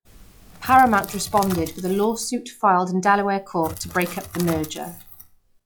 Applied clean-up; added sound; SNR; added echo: classical method log-MMSE.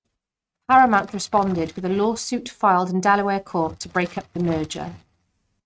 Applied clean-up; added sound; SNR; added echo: neural mask model RNNoise.